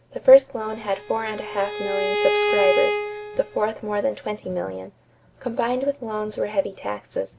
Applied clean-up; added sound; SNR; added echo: none; Bowed string instrument; 2 dB; none.